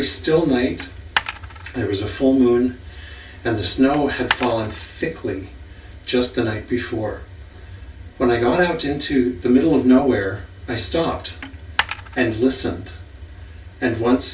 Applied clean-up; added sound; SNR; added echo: none; Coin (dropping); 8 dB; reverberation time 0.1 s.